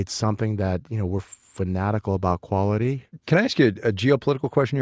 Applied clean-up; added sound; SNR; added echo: none; none; none; none.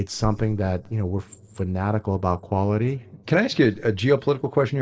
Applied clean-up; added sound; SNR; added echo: neural separator model SepFormer DNS4.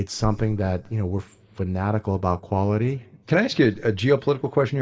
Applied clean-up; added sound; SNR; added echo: neural mask model DeepFilterNet 3.